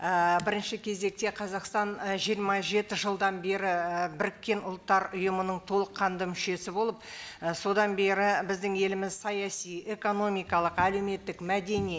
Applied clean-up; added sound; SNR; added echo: none; none; none; none.